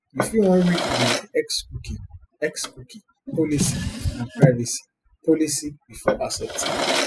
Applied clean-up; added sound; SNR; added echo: classical method spectral subtraction.